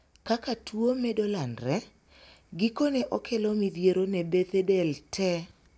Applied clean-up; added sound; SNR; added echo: none; none; none; none.